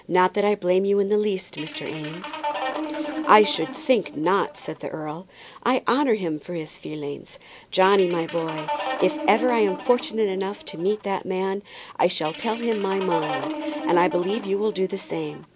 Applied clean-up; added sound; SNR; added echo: none; Guitar; 8 dB; none.